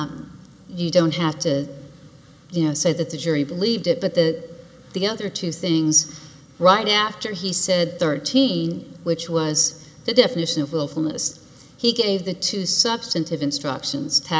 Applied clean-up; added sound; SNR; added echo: none; none; none; none.